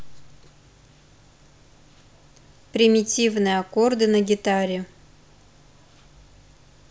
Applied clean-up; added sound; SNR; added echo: none; none; none; none.